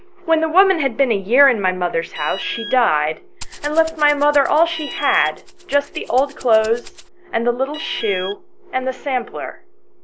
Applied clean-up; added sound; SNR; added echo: none; Alarm + Rattle (instrument); 14 dB; none.